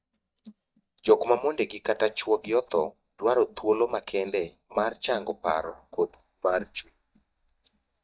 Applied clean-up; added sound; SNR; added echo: neural mask model DeepFilterNet 3.